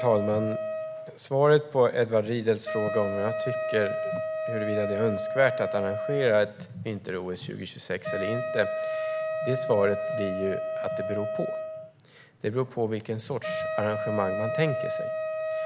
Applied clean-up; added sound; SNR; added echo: none; Wind instrument, woodwind instrument; 4 dB; none.